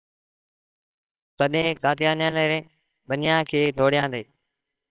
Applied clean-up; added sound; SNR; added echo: neural separator model SepFormer WHAMR!.